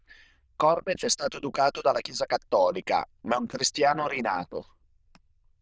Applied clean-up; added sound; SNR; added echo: neural diffusion model UNIVERSE++.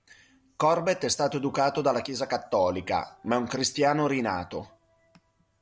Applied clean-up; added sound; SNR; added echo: none; none; none; none.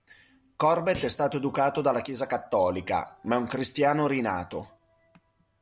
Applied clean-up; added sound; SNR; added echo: none; Thump, thud; 18 dB; none.